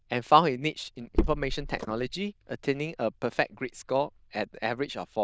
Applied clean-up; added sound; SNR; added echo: neural diffusion model UNIVERSE++.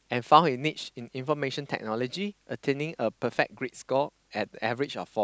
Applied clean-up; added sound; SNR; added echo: none; none; none; none.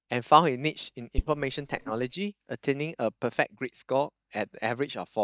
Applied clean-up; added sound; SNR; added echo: neural mask model DeepFilterNet 3.